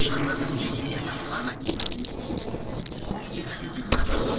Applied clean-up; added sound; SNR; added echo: neural separator model SepFormer DNS4.